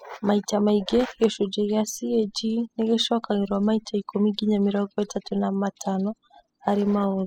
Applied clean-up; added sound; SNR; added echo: classical method spectral subtraction.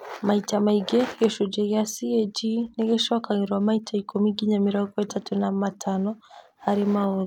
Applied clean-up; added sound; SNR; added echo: none; none; none; none.